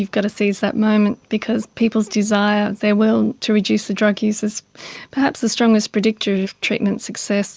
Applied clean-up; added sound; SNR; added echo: none; none; none; none.